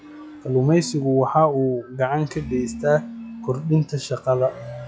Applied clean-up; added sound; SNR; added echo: classical method log-MMSE.